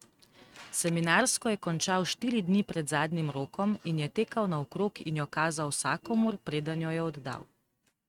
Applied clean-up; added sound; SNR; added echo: neural mask model RNNoise.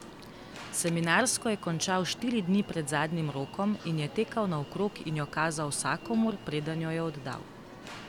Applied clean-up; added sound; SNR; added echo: none; Alarm; 15 dB; none.